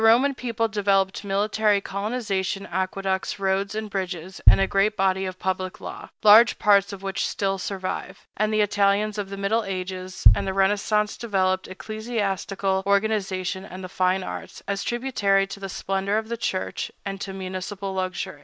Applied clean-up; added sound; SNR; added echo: none; Bass drum; -1 dB; none.